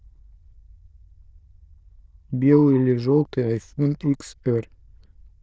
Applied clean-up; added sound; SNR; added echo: neural diffusion model UNIVERSE++.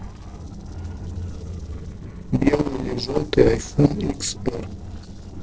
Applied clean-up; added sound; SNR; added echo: neural separator model SepFormer DNS4.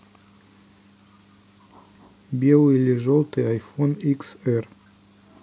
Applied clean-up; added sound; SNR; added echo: none; none; none; none.